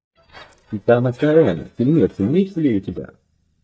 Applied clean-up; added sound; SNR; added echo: neural mask model DeepFilterNet 3.